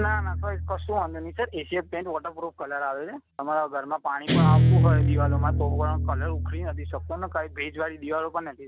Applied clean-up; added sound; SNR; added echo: none; Guitar; -4 dB; none.